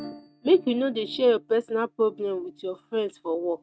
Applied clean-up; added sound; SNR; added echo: neural mask model RNNoise.